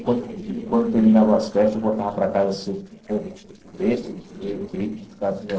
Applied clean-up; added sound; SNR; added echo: neural separator model SepFormer DNS4.